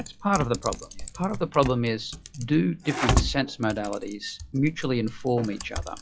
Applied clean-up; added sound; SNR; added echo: classical method log-MMSE.